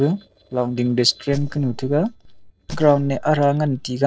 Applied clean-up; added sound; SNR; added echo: neural separator model SepFormer DNS4.